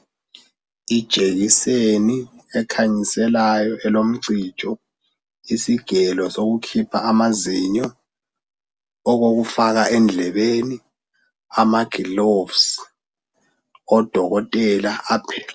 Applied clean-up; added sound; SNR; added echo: none; none; none; none.